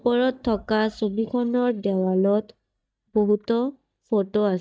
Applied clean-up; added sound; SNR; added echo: neural mask model DeepFilterNet 3.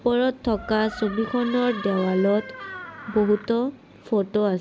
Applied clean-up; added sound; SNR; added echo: none; Door; 14 dB; none.